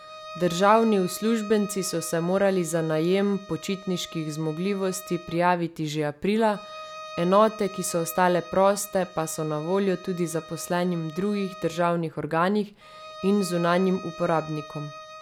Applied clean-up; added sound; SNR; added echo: none; Bowed string instrument; 17 dB; none.